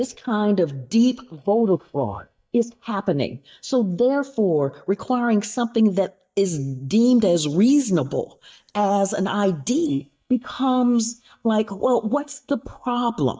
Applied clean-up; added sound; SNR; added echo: neural mask model DeepFilterNet 3.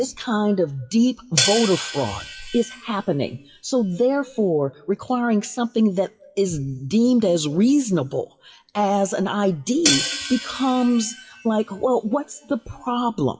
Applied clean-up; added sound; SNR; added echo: classical method WPE with log-MMSE.